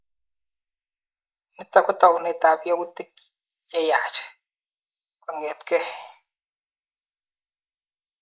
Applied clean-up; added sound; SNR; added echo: neural mask model Resemble Enhance denoiser.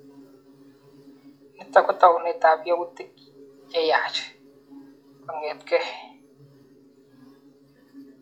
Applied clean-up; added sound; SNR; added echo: classical method log-MMSE.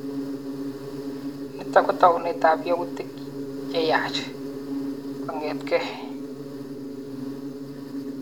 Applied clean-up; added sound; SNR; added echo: none; Insect; 5 dB; none.